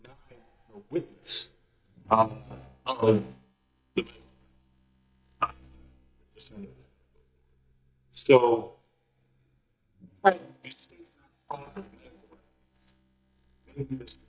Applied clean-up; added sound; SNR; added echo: neural mask model DeepFilterNet 3.